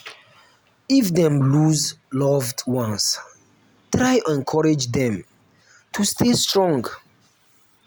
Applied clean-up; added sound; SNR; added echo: none; none; none; none.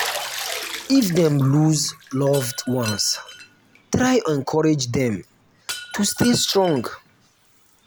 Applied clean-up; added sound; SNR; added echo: none; Shatter + Bathtub (filling or washing); 13 dB; none.